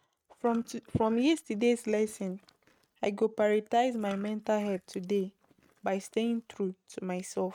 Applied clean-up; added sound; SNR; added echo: neural mask model RNNoise.